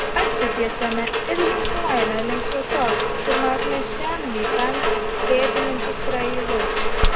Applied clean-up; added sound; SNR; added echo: none; Rain; -4 dB; reverberation time 0.2 s.